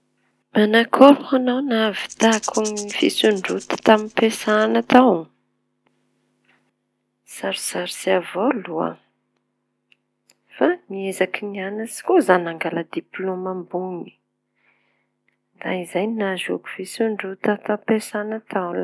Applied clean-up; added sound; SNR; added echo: none; Rattle / Rattle (instrument); 16 dB; none.